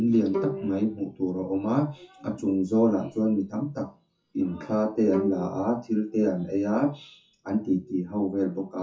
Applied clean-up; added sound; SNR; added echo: classical method WPE with log-MMSE.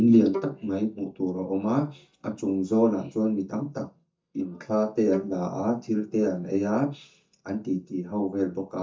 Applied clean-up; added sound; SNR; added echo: neural mask model DeepFilterNet 3.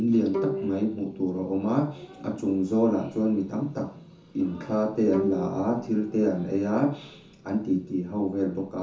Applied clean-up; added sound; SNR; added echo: none; Bowed string instrument; 12 dB; reverberation time 0.9 s.